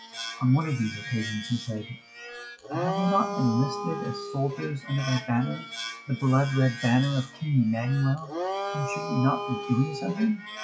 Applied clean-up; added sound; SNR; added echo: classical method WPE with log-MMSE.